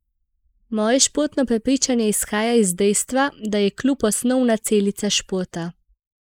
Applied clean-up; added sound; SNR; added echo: neural mask model Resemble Enhance denoiser.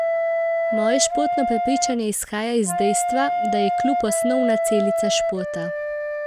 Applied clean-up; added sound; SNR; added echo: none; Wind instrument, woodwind instrument; -2 dB; none.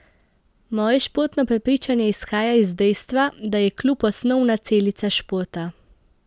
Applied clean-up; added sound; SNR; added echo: none; none; none; none.